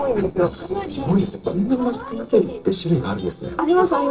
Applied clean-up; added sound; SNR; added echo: neural separator model SepFormer DNS4.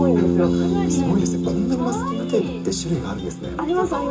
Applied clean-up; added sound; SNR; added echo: none; Bass guitar; 0 dB; reverberation time 0.2 s.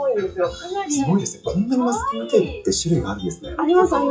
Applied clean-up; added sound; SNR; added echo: classical method WPE with log-MMSE.